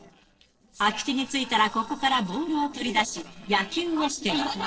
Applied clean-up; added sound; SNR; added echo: neural separator model SepFormer DNS4.